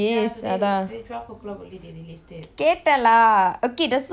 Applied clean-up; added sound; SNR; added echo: none; none; none; none.